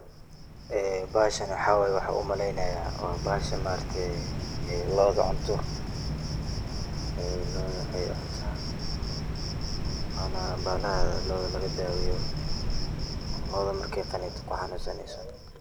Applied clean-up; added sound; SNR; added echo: none; Cricket; 0 dB; none.